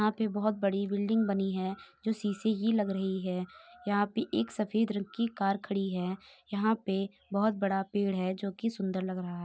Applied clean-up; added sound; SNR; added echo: none; none; none; none.